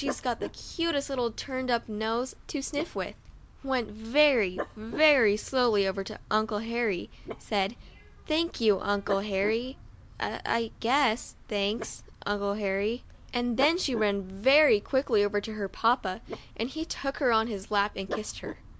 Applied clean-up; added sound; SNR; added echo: none; Dog; 15 dB; none.